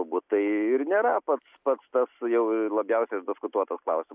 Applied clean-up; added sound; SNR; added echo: none; none; none; none.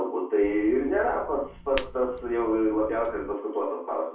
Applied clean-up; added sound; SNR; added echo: none; Hands; 14 dB; reverberation time 0.4 s.